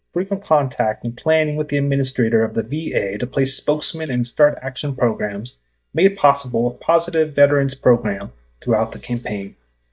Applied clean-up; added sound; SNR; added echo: neural mask model DeepFilterNet 3.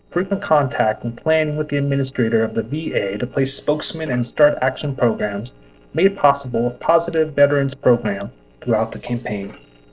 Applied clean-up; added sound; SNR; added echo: neural separator model SepFormer DNS4.